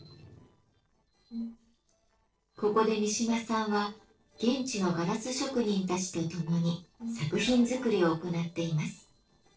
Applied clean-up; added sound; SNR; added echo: neural separator model SepFormer DNS4.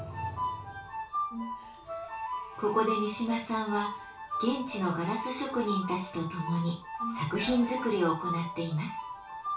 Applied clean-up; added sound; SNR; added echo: none; Brass instrument; 12 dB; reverberation time 0.3 s.